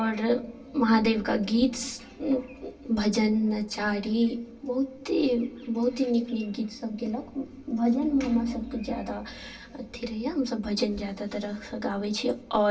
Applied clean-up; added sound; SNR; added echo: none; none; none; reverberation time 0.1 s.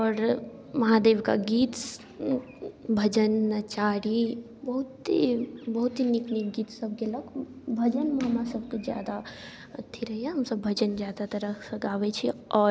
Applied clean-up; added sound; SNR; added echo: none; none; none; none.